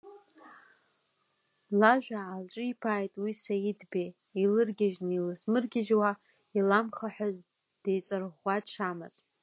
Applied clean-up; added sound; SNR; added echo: none; none; none; none.